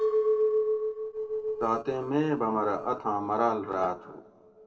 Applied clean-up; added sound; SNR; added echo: neural separator model SepFormer DNS4.